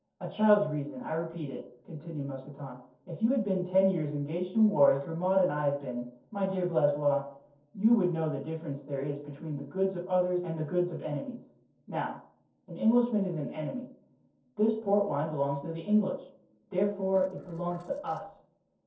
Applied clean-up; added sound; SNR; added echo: neural separator model SepFormer DNS4.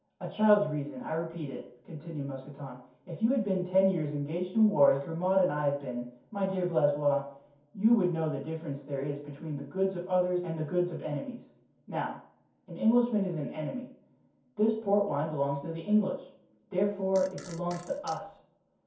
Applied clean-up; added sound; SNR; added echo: none; Fart; 19 dB; reverberation time 0.6 s.